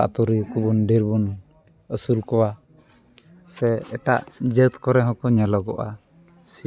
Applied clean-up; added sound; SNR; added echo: none; none; none; none.